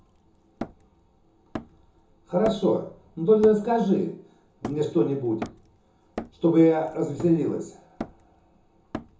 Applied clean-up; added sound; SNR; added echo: none; Hammer; 15 dB; reverberation time 0.7 s.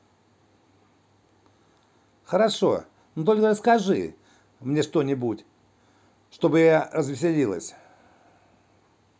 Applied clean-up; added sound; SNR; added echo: none; none; none; none.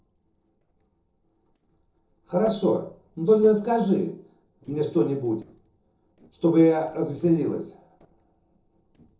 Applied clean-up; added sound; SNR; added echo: neural separator model SepFormer DNS4.